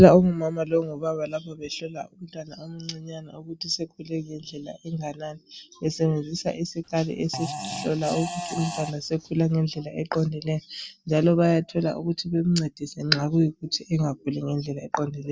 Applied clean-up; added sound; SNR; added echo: none; Fart; 10 dB; none.